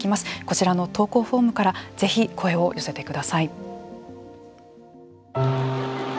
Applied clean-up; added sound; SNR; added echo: none; none; none; none.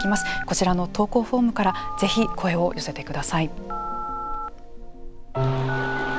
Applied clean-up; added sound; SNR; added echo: none; Telephone; 6 dB; none.